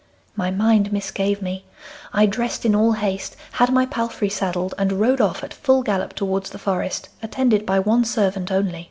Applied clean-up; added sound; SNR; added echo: none; none; none; none.